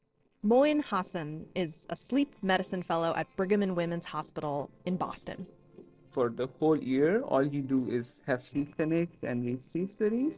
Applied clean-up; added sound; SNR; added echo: neural separator model SepFormer DNS4.